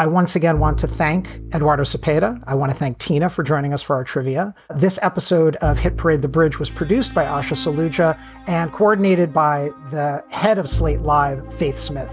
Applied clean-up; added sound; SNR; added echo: none; Bowed string instrument; 10 dB; none.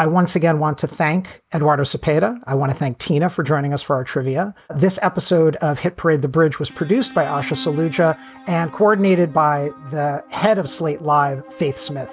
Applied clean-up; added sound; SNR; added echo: none; none; none; none.